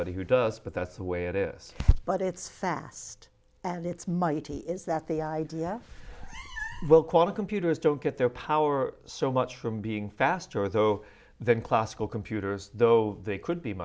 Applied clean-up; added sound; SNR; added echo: none; Meow; 12 dB; none.